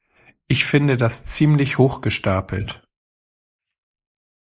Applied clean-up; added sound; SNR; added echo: neural mask model Resemble Enhance denoiser.